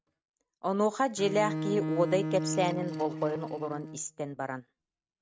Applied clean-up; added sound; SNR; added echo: neural mask model RNNoise.